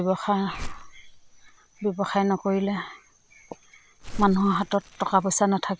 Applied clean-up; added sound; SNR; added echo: none; Crumpling, crinkling; 14 dB; none.